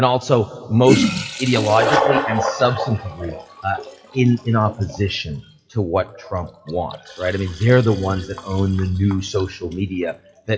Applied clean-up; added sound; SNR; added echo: classical method WPE with log-MMSE.